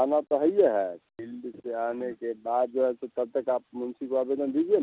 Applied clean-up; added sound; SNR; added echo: none; none; none; none.